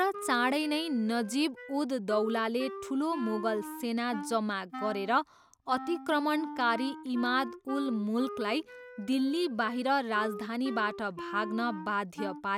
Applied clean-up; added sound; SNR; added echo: none; Wind instrument, woodwind instrument; 11 dB; none.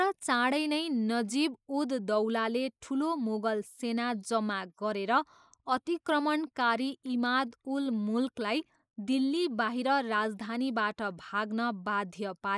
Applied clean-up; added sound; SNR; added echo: neural mask model Resemble Enhance denoiser.